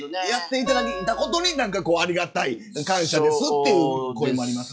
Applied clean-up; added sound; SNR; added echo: classical method log-MMSE.